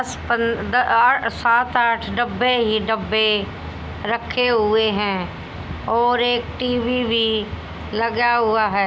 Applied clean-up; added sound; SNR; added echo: none; none; none; none.